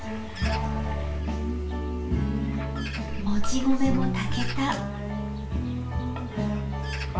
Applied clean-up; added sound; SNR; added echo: none; Bird; 18 dB; reverberation time 0.3 s.